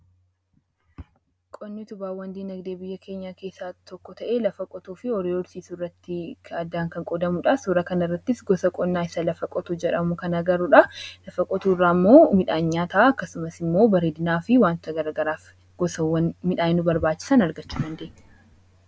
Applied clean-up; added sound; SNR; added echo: none; none; none; none.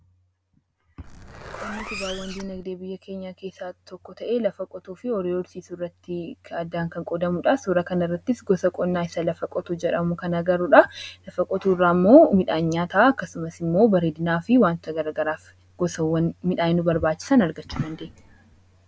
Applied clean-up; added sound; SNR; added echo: none; Zipper (clothing); 14 dB; none.